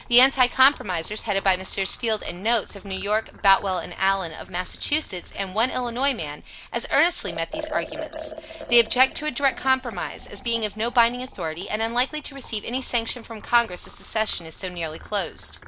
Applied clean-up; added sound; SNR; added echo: none; Liquid; 17 dB; none.